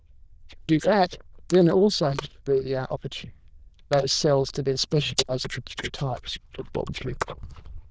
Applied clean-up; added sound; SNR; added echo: neural diffusion model UNIVERSE++.